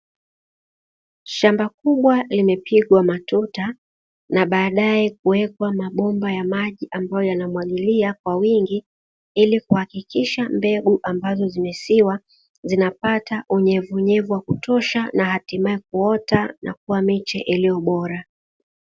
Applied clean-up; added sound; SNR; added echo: none; none; none; none.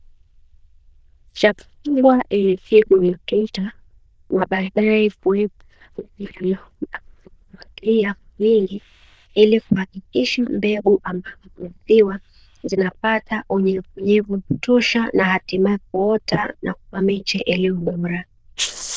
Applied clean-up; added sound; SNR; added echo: neural diffusion model UNIVERSE++.